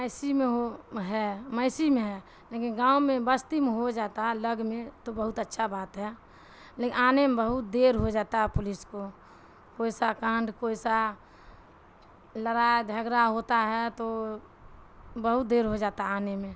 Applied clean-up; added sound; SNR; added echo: none; none; none; none.